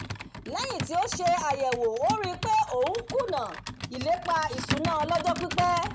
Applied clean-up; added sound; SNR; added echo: none; Computer keyboard; 8 dB; none.